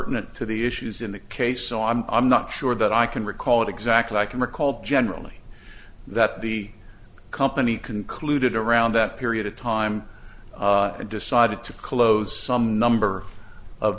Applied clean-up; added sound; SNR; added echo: none; none; none; none.